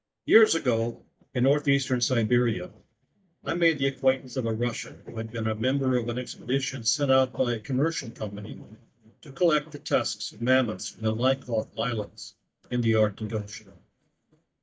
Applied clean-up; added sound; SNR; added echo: neural mask model DeepFilterNet 3.